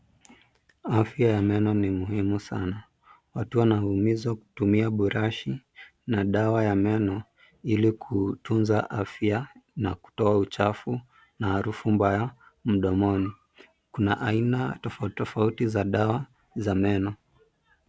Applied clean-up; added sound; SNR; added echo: none; none; none; none.